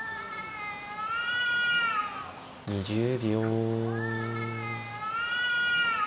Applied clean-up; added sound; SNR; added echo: none; Cat; -2 dB; none.